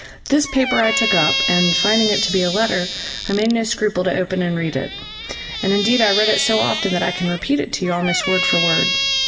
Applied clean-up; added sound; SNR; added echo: none; Squeak; 3 dB; reverberation time 1.2 s.